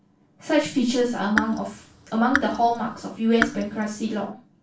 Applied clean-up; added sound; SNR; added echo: none; Raindrop / Drip; 6 dB; reverberation time 0.2 s.